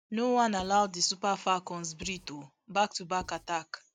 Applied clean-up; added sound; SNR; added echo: none; Writing; 20 dB; none.